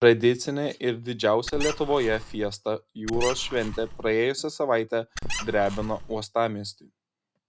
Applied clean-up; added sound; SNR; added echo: none; Squeak; 6 dB; none.